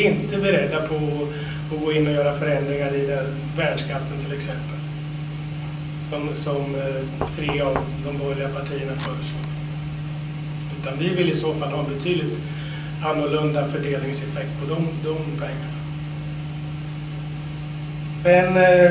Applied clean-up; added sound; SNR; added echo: none; Knock; 11 dB; reverberation time 0.6 s.